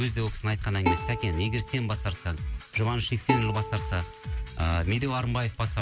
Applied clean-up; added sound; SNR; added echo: none; Bowed string instrument; 7 dB; none.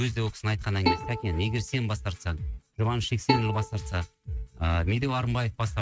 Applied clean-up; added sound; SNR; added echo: neural mask model RNNoise.